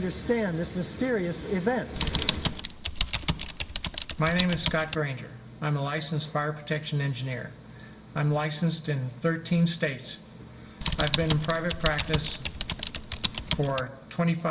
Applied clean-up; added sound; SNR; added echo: none; Typing; 2 dB; reverberation time 2.1 s.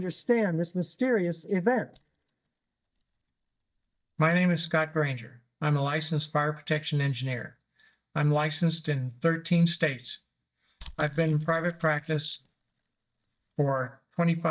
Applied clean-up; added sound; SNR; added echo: neural mask model DeepFilterNet 3.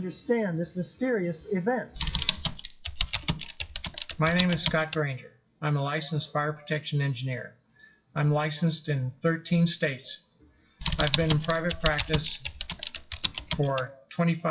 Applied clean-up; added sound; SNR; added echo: classical method WPE with log-MMSE.